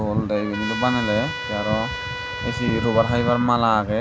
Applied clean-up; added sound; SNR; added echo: none; Trumpet; 9 dB; none.